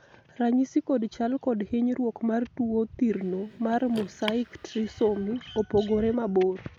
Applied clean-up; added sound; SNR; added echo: none; Car; 17 dB; none.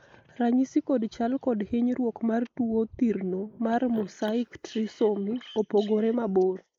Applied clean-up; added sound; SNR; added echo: neural mask model Resemble Enhance denoiser.